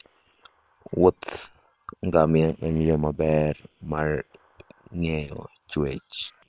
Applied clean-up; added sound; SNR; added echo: neural separator model SepFormer WHAM!.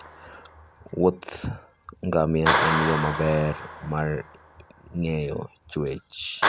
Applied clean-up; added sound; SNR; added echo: none; Clapping; 3 dB; none.